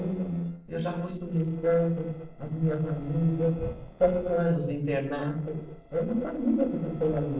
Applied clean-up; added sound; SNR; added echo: neural separator model SepFormer DNS4.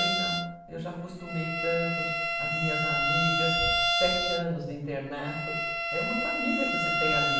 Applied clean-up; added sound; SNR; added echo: none; Bowed string instrument; -4 dB; reverberation time 0.7 s.